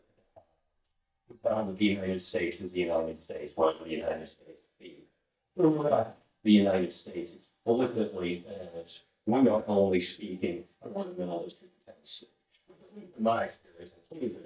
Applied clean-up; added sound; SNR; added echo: neural mask model DeepFilterNet 3.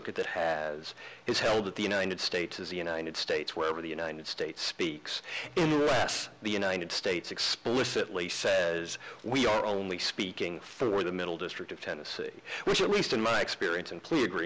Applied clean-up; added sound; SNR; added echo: none; none; none; none.